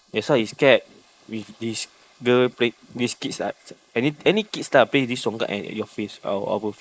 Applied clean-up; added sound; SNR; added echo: neural mask model Resemble Enhance denoiser.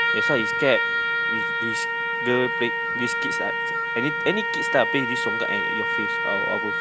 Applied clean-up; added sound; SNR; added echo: none; Trumpet; -3 dB; none.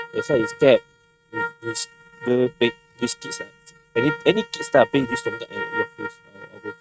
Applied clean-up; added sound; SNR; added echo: neural mask model RNNoise.